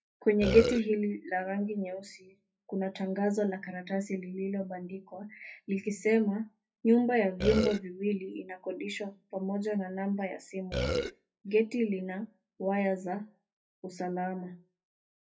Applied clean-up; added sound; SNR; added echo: classical method WPE with log-MMSE.